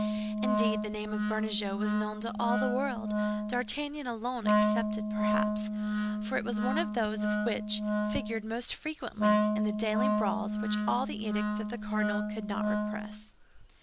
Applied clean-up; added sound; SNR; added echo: none; Wind instrument, woodwind instrument; -4 dB; none.